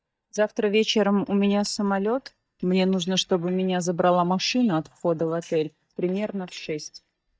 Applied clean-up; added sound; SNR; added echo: neural mask model DeepFilterNet 3.